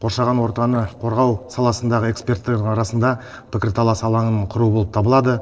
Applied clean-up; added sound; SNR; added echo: neural separator model SepFormer DNS4.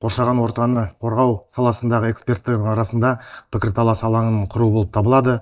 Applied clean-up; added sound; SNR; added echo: neural mask model DeepFilterNet 3.